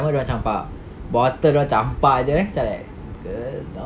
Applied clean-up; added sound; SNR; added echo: none; none; none; none.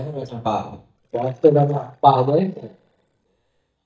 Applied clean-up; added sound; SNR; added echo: neural mask model DeepFilterNet 3.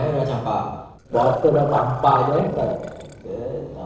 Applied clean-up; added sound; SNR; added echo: neural separator model SepFormer DNS4.